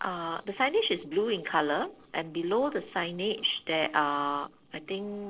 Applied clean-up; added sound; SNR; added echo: neural separator model SepFormer DNS4.